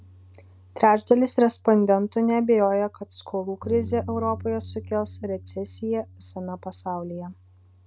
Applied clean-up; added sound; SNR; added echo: none; Bass guitar; 17 dB; none.